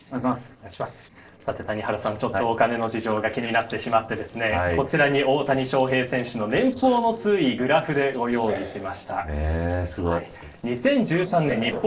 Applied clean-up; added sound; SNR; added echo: neural separator model SepFormer DNS4.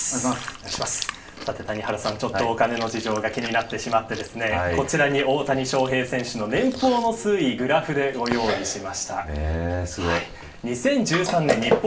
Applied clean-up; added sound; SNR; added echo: none; Chewing, mastication; 9 dB; reverberation time 0.3 s.